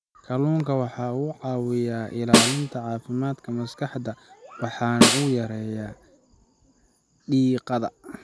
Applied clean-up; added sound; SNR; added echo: none; Snare drum; -3 dB; none.